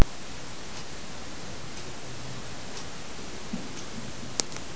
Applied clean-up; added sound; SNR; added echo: none; none; none; none.